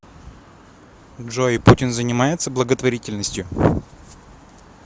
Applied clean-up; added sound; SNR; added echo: none; none; none; none.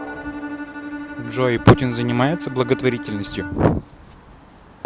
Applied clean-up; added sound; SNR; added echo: none; Bowed string instrument + Drum; 11 dB; none.